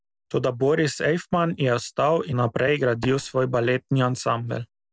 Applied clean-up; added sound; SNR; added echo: neural separator model SepFormer DNS4.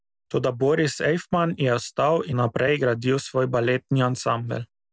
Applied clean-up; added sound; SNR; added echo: none; none; none; none.